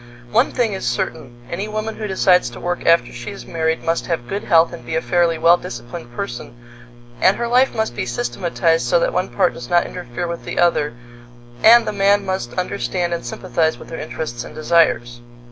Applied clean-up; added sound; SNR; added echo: none; none; none; none.